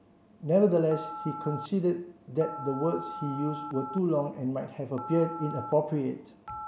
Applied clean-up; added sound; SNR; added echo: none; Telephone; 12 dB; none.